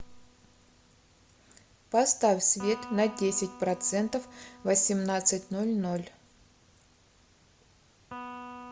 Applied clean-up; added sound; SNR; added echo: none; Electric guitar; 18 dB; none.